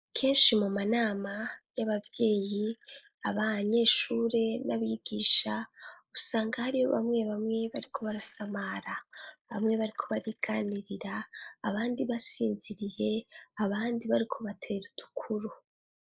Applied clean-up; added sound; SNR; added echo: neural mask model Resemble Enhance denoiser.